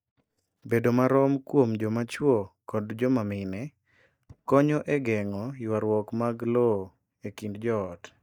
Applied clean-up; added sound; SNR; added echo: neural mask model DeepFilterNet 3.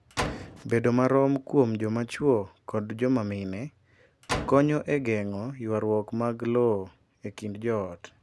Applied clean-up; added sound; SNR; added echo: none; Slam; 11 dB; none.